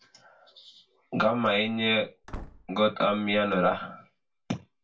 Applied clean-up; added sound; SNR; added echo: none; Slam / Wood; 16 dB; reverberation time 0.2 s.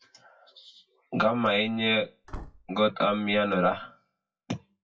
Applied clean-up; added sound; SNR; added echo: classical method WPE with log-MMSE.